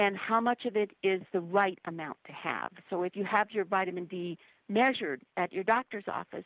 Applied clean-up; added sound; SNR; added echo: none; none; none; none.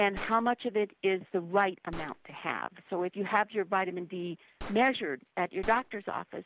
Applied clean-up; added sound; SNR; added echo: none; Gunshot, gunfire; 18 dB; none.